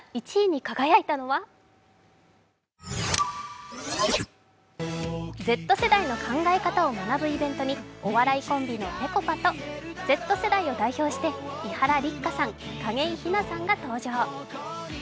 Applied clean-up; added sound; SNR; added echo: none; none; none; none.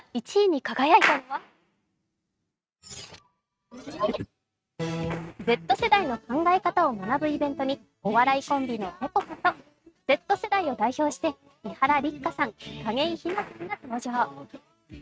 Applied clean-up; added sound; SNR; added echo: neural mask model RNNoise.